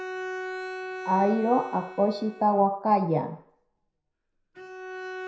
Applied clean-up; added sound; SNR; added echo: none; Bowed string instrument; 11 dB; reverberation time 0.5 s.